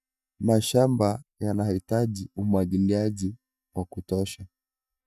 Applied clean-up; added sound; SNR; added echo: neural mask model DeepFilterNet 3.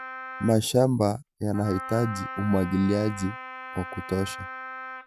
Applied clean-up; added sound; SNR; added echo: none; Wind instrument, woodwind instrument; 12 dB; none.